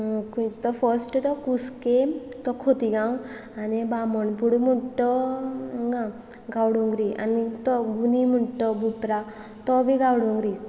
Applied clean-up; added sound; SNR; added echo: none; none; none; none.